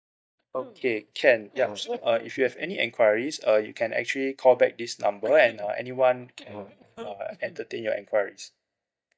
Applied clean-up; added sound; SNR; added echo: neural mask model DeepFilterNet 3.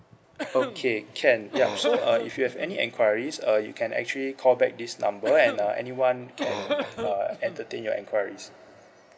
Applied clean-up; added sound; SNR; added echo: none; Cough; 8 dB; none.